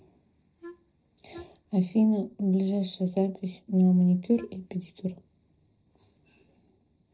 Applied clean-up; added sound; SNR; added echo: neural separator model SepFormer DNS4.